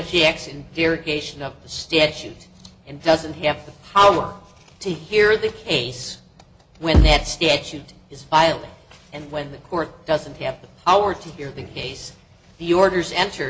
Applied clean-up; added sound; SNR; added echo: none; Bass drum; -4 dB; none.